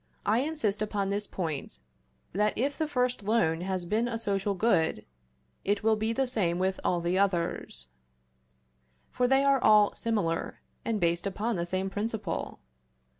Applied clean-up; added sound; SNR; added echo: none; none; none; none.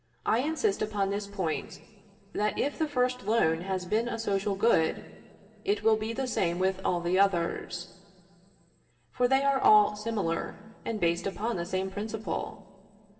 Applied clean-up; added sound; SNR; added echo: none; none; none; reverberation time 2.0 s.